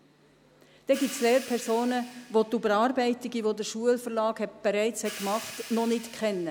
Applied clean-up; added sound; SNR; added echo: none; Hi-hat; 17 dB; none.